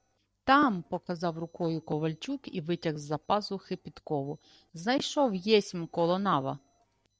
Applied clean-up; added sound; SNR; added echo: neural separator model SepFormer DNS4.